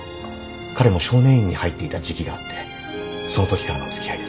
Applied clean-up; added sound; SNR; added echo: none; none; none; none.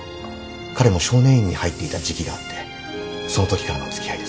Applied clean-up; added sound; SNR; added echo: none; Hiss; 19 dB; none.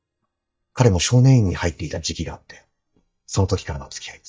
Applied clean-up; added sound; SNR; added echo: neural mask model DeepFilterNet 3.